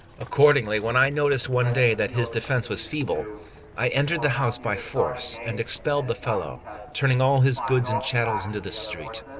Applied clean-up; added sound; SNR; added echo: none; Livestock, farm animals, working animals; 11 dB; none.